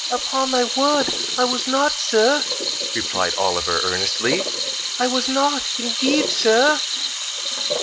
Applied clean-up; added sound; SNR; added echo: none; Sink (filling or washing) / Water tap, faucet; 2 dB; none.